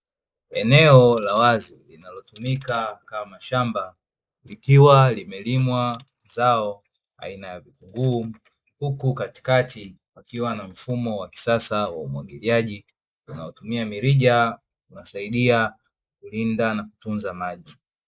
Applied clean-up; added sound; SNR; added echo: neural mask model Resemble Enhance denoiser.